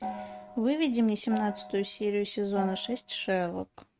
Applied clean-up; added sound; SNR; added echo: neural mask model RNNoise.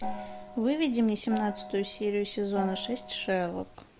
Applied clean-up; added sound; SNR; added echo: none; Gong; 11 dB; none.